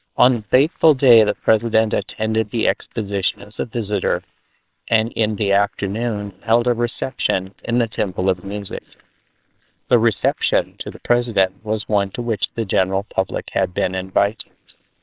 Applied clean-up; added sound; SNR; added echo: neural separator model SepFormer WHAMR!.